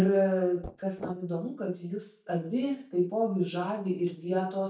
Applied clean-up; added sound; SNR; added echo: neural mask model DeepFilterNet 3.